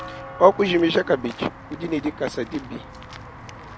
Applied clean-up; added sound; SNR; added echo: none; Walk, footsteps / Bell; 15 dB; none.